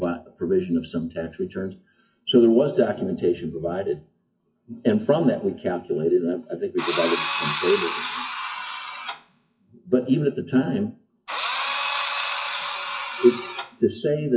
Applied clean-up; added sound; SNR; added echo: classical method WPE with log-MMSE.